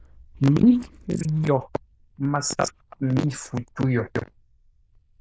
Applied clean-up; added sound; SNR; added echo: neural diffusion model UNIVERSE++.